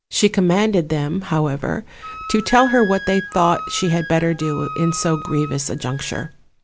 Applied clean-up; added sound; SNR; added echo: none; Wind instrument, woodwind instrument; 13 dB; none.